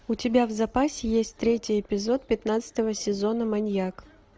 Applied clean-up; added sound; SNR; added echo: none; none; none; none.